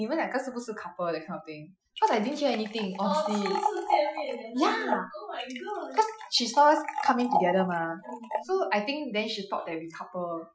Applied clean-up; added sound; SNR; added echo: classical method Wiener filter.